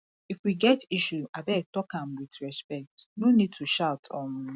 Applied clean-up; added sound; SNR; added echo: none; none; none; none.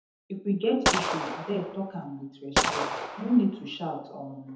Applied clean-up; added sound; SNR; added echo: none; Gunshot, gunfire; 0 dB; reverberation time 0.7 s.